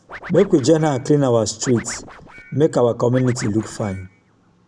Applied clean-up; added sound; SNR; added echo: none; Scratching (performance technique); 20 dB; none.